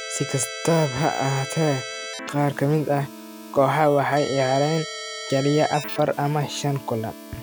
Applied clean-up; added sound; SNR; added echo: none; Keyboard (musical); 12 dB; none.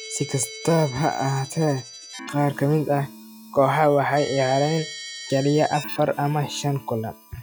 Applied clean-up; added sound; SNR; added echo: classical method log-MMSE.